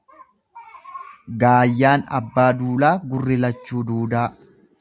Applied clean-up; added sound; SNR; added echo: none; none; none; none.